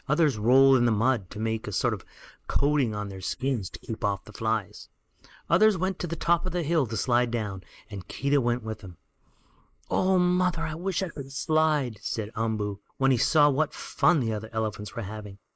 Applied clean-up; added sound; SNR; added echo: neural mask model Resemble Enhance denoiser.